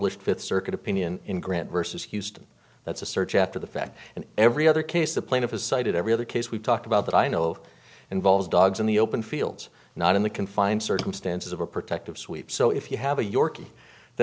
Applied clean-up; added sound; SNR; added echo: none; none; none; none.